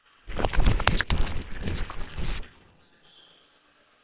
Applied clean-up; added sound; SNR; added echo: neural separator model SepFormer WHAMR!.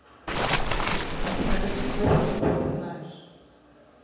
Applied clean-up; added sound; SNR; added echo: none; Waves, surf; -3 dB; reverberation time 1.2 s.